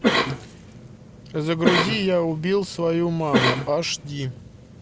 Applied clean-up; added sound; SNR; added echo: none; Cough; 1 dB; none.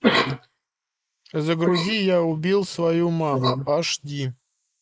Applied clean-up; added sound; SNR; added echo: neural mask model Resemble Enhance denoiser.